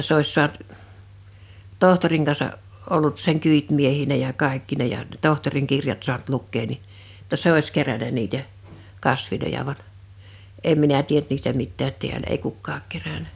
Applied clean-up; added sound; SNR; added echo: none; none; none; none.